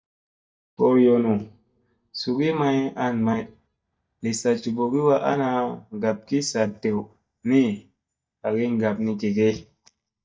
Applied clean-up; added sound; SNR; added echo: neural mask model DeepFilterNet 3.